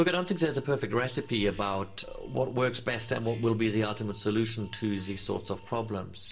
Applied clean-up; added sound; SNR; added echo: none; Alarm; 20 dB; reverberation time 0.6 s.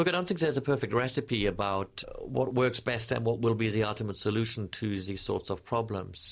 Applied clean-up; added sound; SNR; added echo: none; none; none; none.